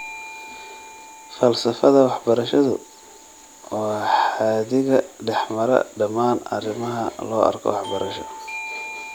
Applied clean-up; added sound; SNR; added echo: none; Bell / Doorbell; 18 dB; none.